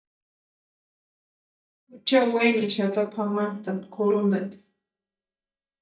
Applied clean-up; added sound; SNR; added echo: neural mask model DeepFilterNet 3.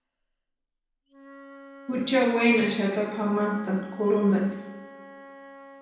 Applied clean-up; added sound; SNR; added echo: none; Wind instrument, woodwind instrument; 19 dB; reverberation time 0.9 s.